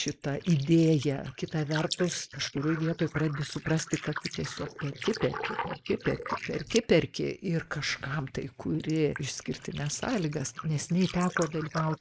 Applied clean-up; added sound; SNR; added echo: neural mask model Resemble Enhance denoiser.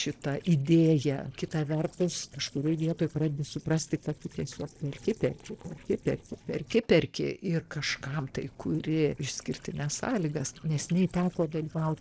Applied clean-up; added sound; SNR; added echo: neural separator model SepFormer DNS4.